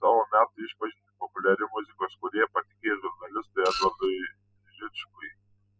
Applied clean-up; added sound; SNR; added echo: classical method spectral subtraction.